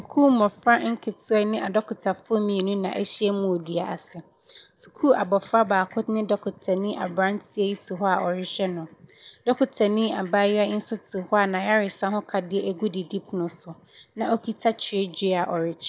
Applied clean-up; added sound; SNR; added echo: none; none; none; none.